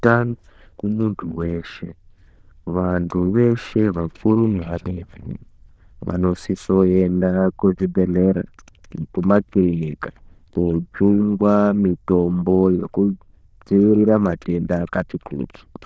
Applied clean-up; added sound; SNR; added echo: neural diffusion model UNIVERSE++.